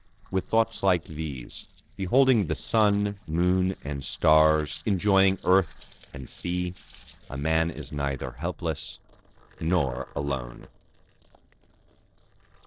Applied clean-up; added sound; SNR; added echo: neural separator model SepFormer DNS4.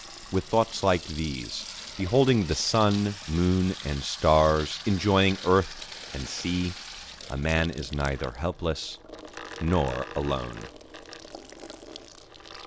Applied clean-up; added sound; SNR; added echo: none; Sink (filling or washing) / Water tap, faucet; 14 dB; none.